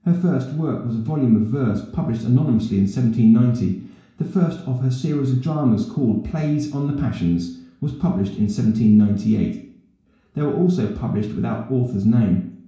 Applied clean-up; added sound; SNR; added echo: none; none; none; reverberation time 0.6 s.